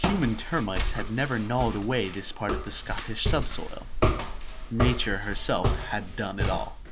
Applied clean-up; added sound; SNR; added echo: none; Walk, footsteps; 1 dB; none.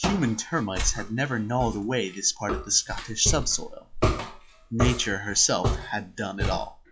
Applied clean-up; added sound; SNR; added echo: classical method log-MMSE.